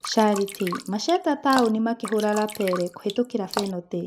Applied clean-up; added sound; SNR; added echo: none; Drip; 12 dB; none.